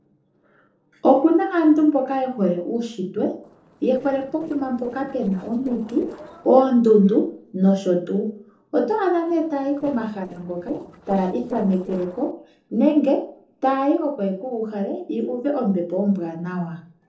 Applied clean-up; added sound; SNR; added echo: neural separator model SepFormer DNS4.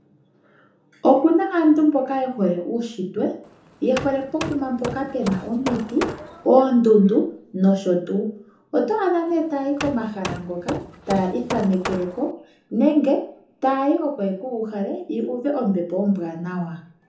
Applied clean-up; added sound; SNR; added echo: none; Hammer; 11 dB; reverberation time 1.0 s.